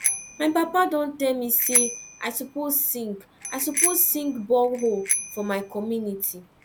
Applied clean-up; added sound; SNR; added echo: none; Bicycle bell; 5 dB; none.